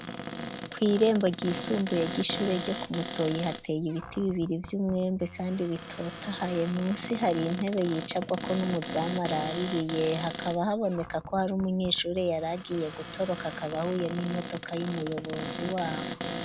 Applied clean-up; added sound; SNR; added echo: none; Cupboard open or close; 9 dB; none.